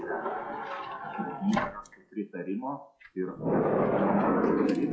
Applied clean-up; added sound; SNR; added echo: classical method WPE with log-MMSE.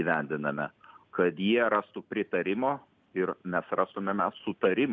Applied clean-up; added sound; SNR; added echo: none; none; none; none.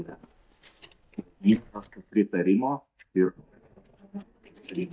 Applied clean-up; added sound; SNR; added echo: neural mask model DeepFilterNet 3.